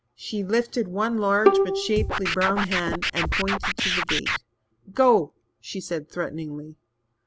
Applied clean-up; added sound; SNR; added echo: none; Scratching (performance technique) + Bowed string instrument; -2 dB; none.